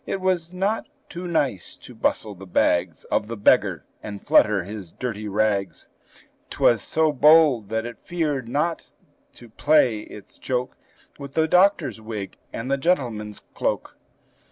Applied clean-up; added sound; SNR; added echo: none; none; none; none.